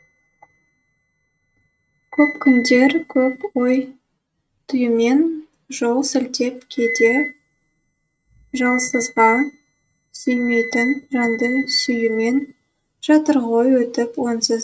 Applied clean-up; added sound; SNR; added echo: neural mask model RNNoise.